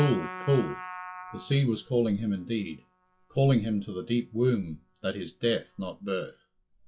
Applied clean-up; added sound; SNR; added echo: classical method log-MMSE.